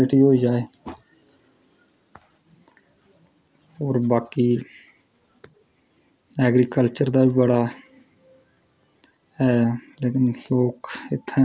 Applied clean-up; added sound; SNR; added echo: none; none; none; none.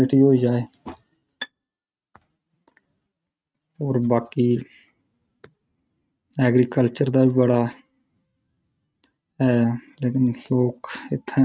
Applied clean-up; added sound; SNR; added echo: neural mask model RNNoise.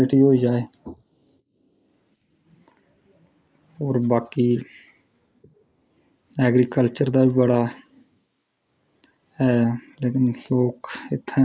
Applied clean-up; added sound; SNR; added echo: neural mask model Resemble Enhance denoiser.